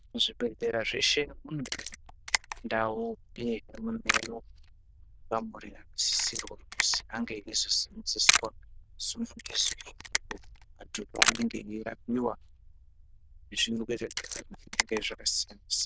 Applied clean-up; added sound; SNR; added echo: neural diffusion model UNIVERSE++.